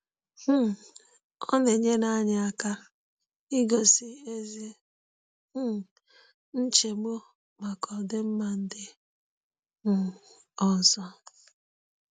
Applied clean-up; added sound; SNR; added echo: none; none; none; none.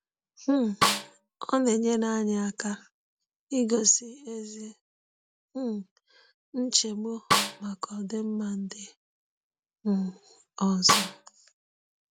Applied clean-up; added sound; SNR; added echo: none; Snare drum; -3 dB; none.